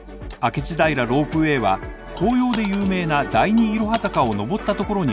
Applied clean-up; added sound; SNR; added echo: none; Coin (dropping); 17 dB; none.